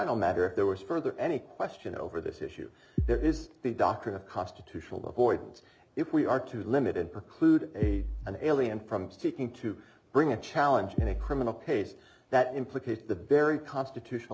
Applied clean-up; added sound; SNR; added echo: none; Bass drum; 1 dB; none.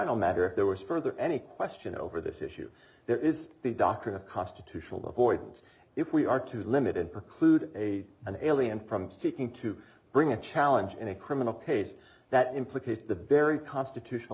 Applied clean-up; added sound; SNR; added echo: none; none; none; none.